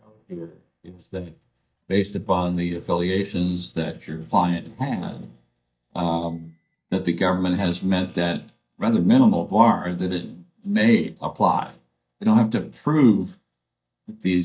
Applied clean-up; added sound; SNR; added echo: neural mask model DeepFilterNet 3.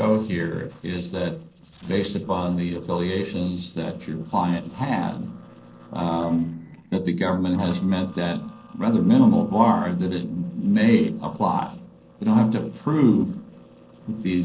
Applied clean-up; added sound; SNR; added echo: neural separator model SepFormer DNS4.